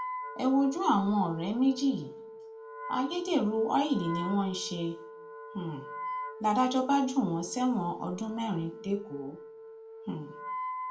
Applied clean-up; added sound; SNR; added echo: none; Wind instrument, woodwind instrument; 11 dB; reverberation time 0.3 s.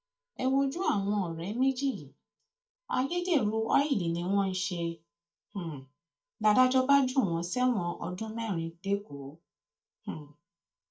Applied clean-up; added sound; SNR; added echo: neural mask model DeepFilterNet 3.